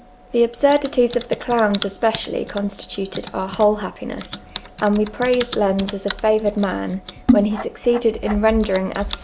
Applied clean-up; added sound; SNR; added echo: none; Typing; 9 dB; none.